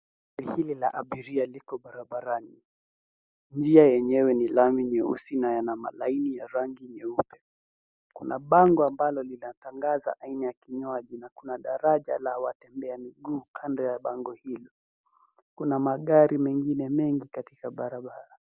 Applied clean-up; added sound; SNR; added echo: none; none; none; none.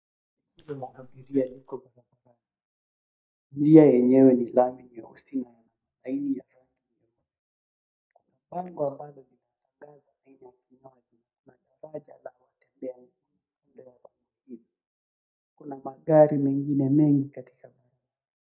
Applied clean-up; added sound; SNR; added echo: neural mask model DeepFilterNet 3.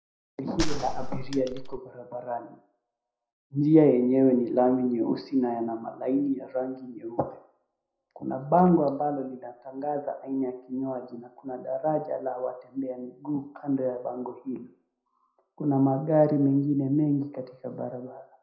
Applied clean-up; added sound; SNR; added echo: none; Gunshot, gunfire; 1 dB; reverberation time 0.4 s.